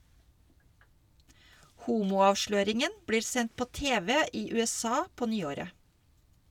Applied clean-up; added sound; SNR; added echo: none; none; none; none.